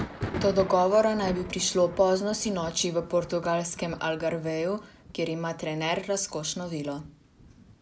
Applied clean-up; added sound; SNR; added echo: none; Thunder; 13 dB; none.